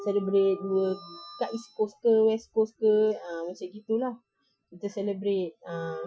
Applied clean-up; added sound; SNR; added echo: classical method Wiener filter.